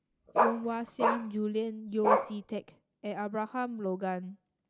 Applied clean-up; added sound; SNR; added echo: none; Bark; -3 dB; none.